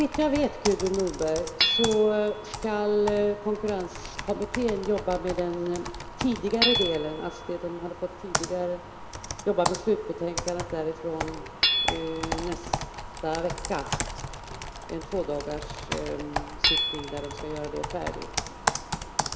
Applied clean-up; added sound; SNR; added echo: none; Hammer / Chink, clink + Computer keyboard; 3 dB; none.